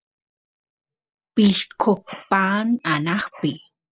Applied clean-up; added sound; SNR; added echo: neural mask model Resemble Enhance denoiser.